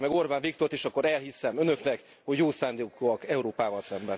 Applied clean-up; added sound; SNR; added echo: none; Cricket; 14 dB; none.